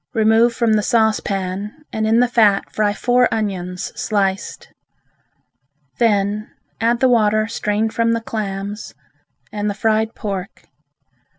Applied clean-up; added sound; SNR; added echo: none; none; none; none.